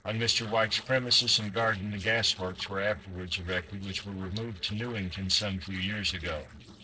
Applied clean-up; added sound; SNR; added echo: neural separator model SepFormer DNS4.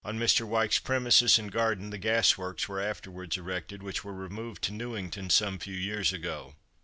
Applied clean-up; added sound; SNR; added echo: none; none; none; none.